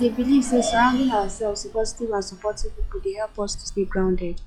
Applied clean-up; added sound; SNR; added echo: classical method log-MMSE.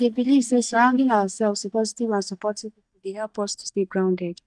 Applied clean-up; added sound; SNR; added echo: neural mask model DeepFilterNet 3.